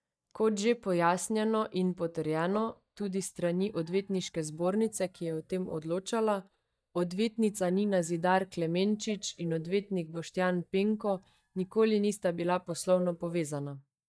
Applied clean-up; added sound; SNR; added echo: neural mask model DeepFilterNet 3.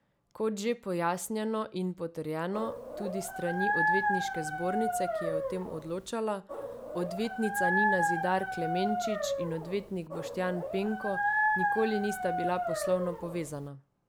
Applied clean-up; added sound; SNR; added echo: none; Dog; -1 dB; none.